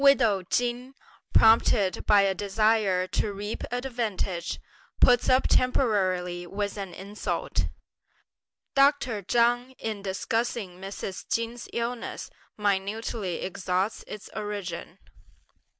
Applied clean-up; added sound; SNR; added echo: none; none; none; none.